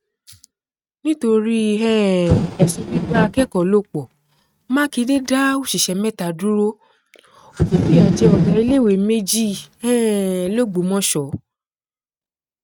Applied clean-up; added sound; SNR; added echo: neural mask model RNNoise.